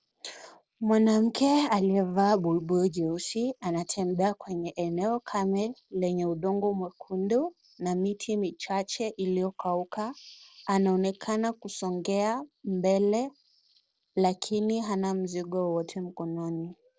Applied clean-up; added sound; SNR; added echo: neural separator model SepFormer DNS4.